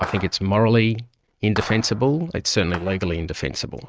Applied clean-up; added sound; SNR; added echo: neural mask model RNNoise.